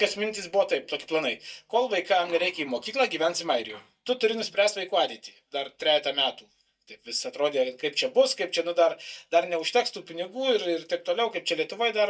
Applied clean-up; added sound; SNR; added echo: neural mask model DeepFilterNet 3.